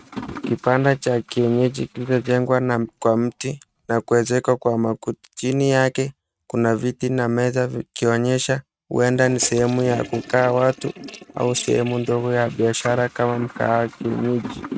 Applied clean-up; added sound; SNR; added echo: neural mask model RNNoise.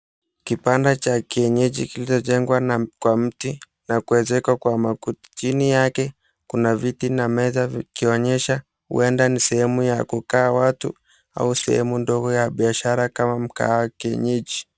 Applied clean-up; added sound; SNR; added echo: none; none; none; none.